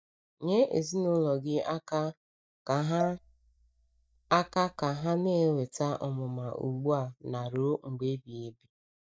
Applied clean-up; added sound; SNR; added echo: neural mask model DeepFilterNet 3.